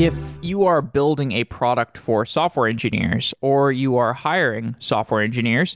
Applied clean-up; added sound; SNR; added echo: none; none; none; none.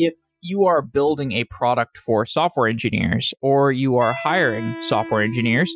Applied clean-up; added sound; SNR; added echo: classical method Wiener filter.